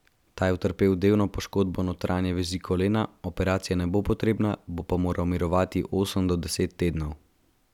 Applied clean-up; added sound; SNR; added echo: none; none; none; none.